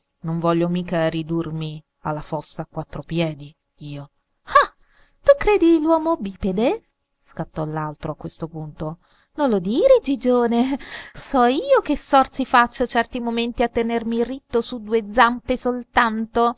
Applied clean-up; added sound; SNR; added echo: none; none; none; none.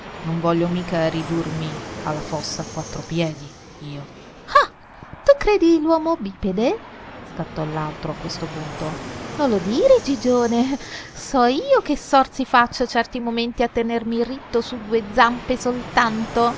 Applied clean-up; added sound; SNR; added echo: none; Fixed-wing aircraft, airplane; 15 dB; none.